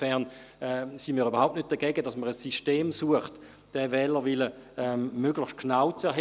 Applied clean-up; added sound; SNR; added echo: none; none; none; none.